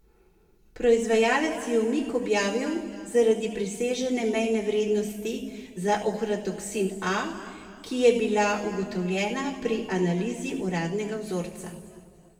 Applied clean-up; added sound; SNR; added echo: none; none; none; reverberation time 1.8 s.